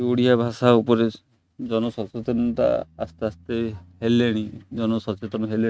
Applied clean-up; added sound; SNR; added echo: neural mask model RNNoise.